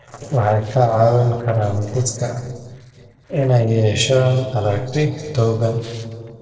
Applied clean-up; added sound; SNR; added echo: neural separator model SepFormer DNS4.